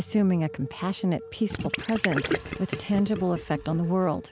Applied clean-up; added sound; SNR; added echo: none; Gurgling; 6 dB; none.